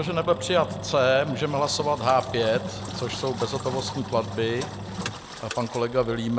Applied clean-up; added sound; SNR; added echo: none; Engine; 10 dB; none.